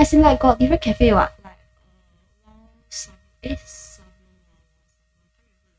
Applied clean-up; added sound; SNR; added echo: neural mask model RNNoise.